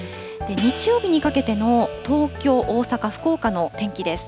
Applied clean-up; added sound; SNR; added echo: none; Hi-hat; 15 dB; none.